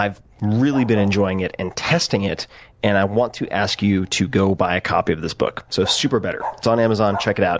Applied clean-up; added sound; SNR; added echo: none; Bark; 18 dB; none.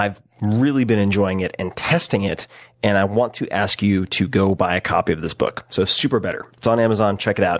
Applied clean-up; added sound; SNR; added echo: none; none; none; none.